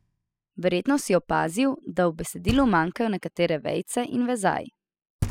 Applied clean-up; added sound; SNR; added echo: classical method spectral subtraction.